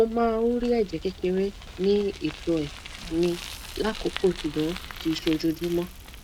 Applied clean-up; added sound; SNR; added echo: none; Bicycle; 13 dB; none.